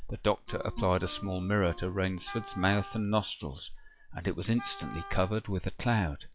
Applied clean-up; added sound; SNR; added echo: classical method log-MMSE.